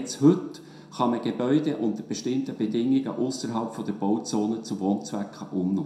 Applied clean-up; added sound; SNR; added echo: none; none; none; reverberation time 0.5 s.